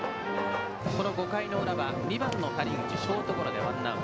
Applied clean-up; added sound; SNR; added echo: none; Trumpet; 8 dB; none.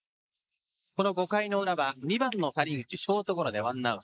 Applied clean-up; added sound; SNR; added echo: neural mask model Resemble Enhance denoiser.